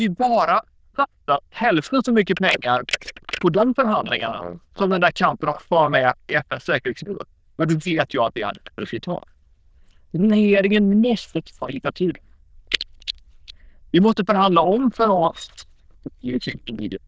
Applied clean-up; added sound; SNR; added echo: neural diffusion model UNIVERSE++.